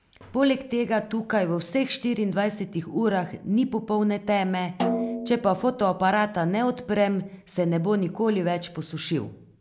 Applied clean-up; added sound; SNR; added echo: none; Snare drum; 8 dB; none.